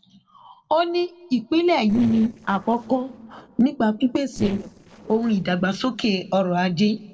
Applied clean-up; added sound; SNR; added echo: neural separator model SepFormer DNS4.